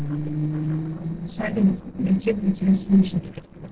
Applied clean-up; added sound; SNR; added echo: neural separator model SepFormer DNS4.